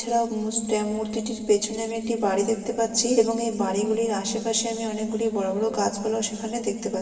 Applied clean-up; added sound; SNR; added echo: none; Wind instrument, woodwind instrument; 16 dB; reverberation time 2.4 s.